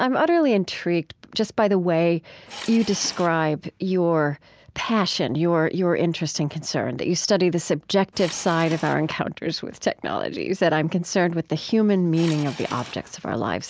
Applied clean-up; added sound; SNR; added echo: none; Subway, metro, underground / Engine; 15 dB; none.